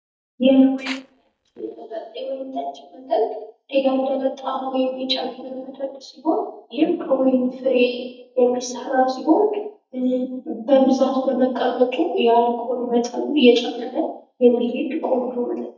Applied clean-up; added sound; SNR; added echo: neural mask model DeepFilterNet 3.